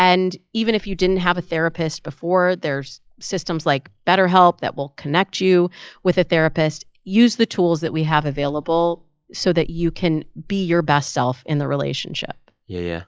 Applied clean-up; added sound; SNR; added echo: classical method log-MMSE.